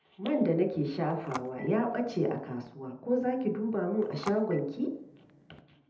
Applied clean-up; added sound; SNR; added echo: none; Telephone; 18 dB; reverberation time 0.8 s.